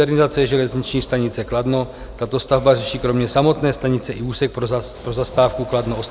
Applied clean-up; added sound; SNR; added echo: none; none; none; none.